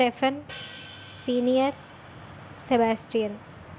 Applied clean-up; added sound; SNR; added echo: none; Hi-hat; 17 dB; none.